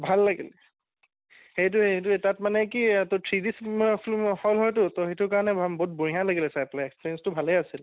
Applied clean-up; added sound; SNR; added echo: none; none; none; none.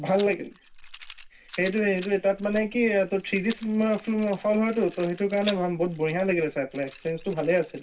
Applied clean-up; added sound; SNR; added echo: none; Rattle; 18 dB; reverberation time 0.2 s.